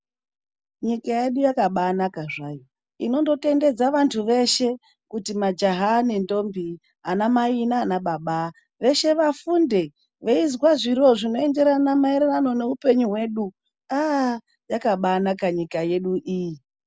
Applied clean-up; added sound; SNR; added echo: none; none; none; none.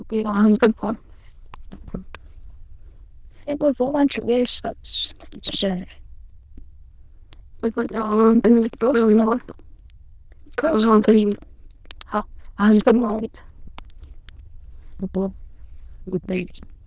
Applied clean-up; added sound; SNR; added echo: neural diffusion model UNIVERSE++.